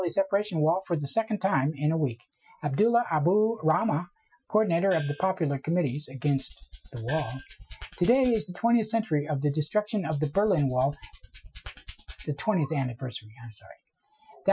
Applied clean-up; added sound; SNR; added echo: classical method Wiener filter.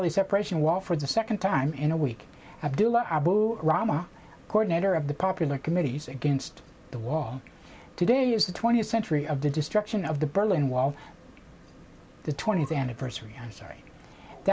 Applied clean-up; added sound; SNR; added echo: none; none; none; none.